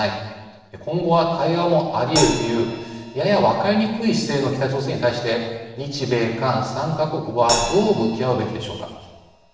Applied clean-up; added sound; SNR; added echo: none; Crash cymbal; 11 dB; reverberation time 1.2 s.